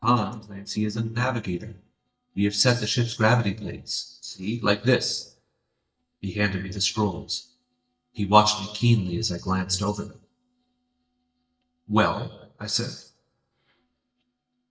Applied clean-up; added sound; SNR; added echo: neural mask model DeepFilterNet 3.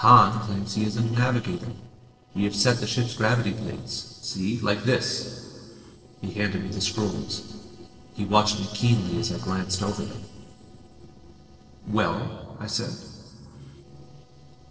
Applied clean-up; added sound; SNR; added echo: neural separator model SepFormer DNS4.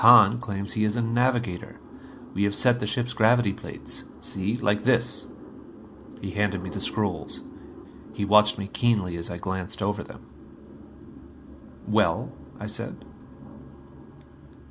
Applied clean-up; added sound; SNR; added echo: none; none; none; none.